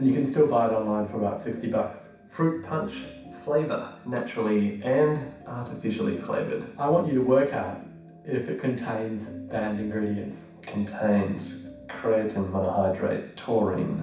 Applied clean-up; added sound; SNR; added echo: none; none; none; reverberation time 0.6 s.